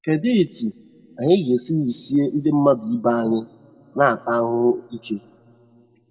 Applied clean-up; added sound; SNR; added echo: none; none; none; reverberation time 1.4 s.